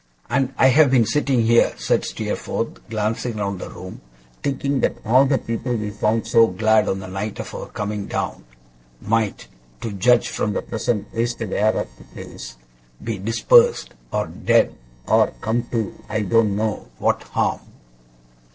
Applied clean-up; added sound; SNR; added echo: neural separator model SepFormer DNS4.